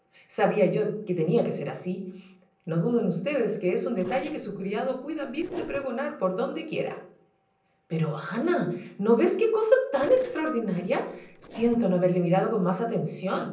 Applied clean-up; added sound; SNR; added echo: neural separator model SepFormer DNS4.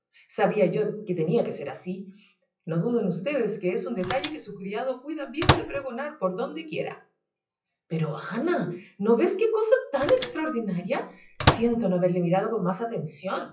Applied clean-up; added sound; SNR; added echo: classical method WPE with log-MMSE.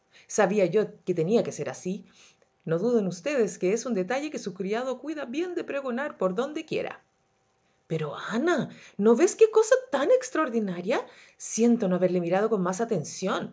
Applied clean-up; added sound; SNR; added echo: none; none; none; none.